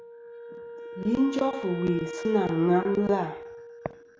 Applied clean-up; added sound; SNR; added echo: none; Wind instrument, woodwind instrument; 11 dB; none.